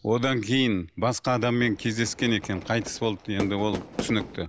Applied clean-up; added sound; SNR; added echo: none; Fireworks; 11 dB; none.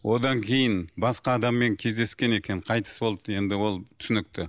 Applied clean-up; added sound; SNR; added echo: none; none; none; none.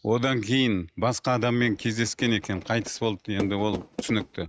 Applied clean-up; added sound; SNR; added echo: neural mask model RNNoise.